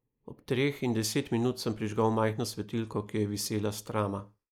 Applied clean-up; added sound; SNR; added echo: neural mask model Resemble Enhance denoiser.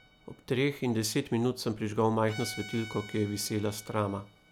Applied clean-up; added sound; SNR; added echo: none; Bowed string instrument; 18 dB; none.